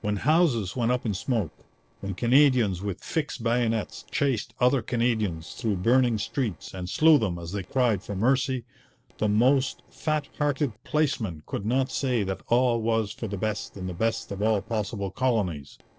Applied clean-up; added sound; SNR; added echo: neural separator model SepFormer DNS4.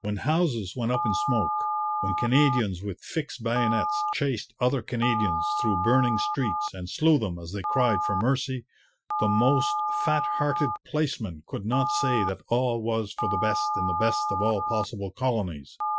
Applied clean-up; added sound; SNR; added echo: classical method Wiener filter.